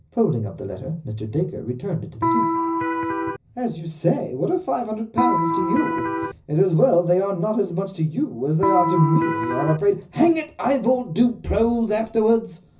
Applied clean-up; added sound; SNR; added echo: none; Electric guitar; 0 dB; reverberation time 0.4 s.